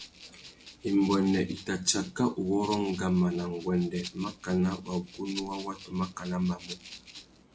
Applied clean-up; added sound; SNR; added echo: none; Rattle (instrument); 17 dB; none.